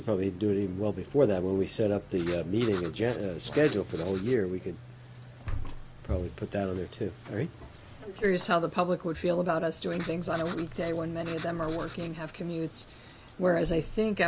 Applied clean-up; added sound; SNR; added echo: none; Writing; 14 dB; none.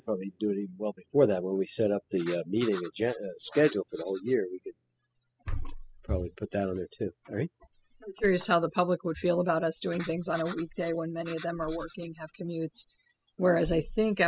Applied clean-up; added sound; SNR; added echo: classical method spectral subtraction.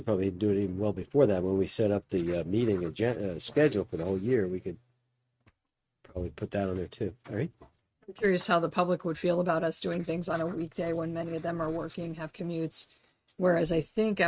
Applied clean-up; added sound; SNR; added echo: neural mask model RNNoise.